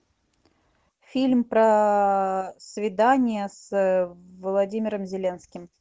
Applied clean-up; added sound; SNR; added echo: none; none; none; none.